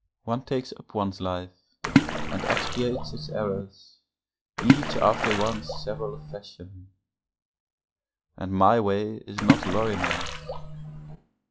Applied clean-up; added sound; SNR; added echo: classical method log-MMSE.